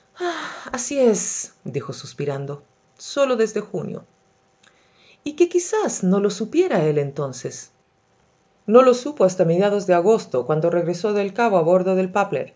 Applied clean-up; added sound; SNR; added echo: none; none; none; none.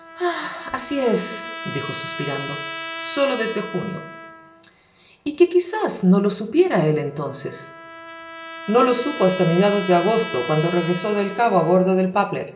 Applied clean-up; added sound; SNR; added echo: none; Trumpet; 13 dB; reverberation time 0.6 s.